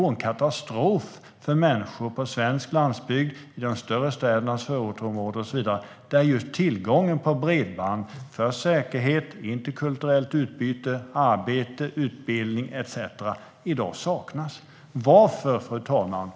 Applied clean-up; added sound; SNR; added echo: none; none; none; none.